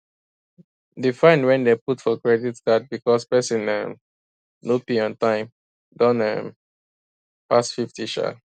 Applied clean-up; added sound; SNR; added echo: none; none; none; none.